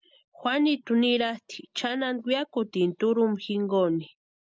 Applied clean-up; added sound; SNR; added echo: none; none; none; none.